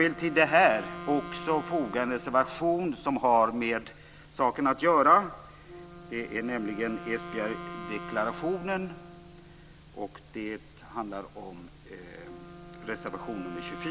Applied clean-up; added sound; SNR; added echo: none; Wind instrument, woodwind instrument; 15 dB; none.